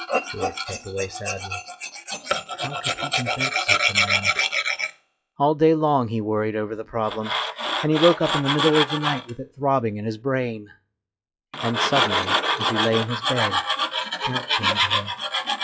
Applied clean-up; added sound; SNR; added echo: classical method log-MMSE.